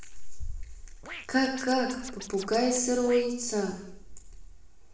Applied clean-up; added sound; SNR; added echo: none; Scratching (performance technique); 16 dB; reverberation time 0.9 s.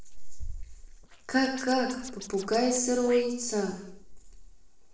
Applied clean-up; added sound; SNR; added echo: neural separator model SepFormer DNS4.